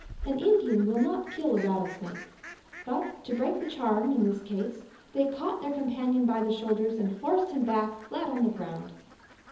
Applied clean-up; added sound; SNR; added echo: none; Fowl; 19 dB; reverberation time 0.7 s.